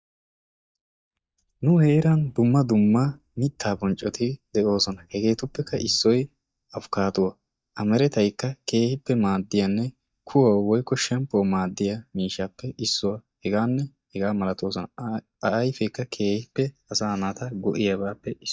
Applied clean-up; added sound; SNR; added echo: neural mask model DeepFilterNet 3.